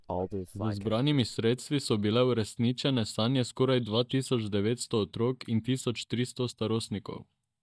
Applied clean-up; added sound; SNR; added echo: neural mask model DeepFilterNet 3.